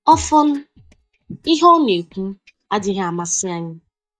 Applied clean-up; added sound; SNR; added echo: neural mask model DeepFilterNet 3.